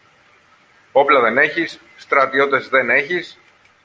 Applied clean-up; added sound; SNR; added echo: none; none; none; none.